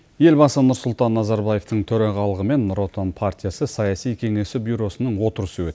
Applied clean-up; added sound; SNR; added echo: none; none; none; none.